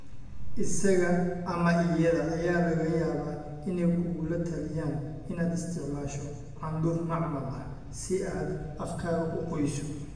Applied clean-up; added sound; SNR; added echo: none; none; none; reverberation time 1.1 s.